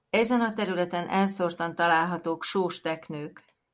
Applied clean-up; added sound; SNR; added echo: none; none; none; none.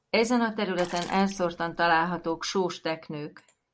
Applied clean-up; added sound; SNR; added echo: none; Water / Splash, splatter; 17 dB; none.